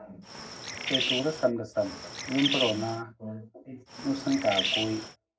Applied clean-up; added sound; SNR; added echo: none; Bird; 2 dB; reverberation time 0.4 s.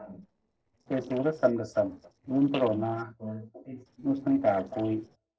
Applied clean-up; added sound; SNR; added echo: neural separator model SepFormer DNS4.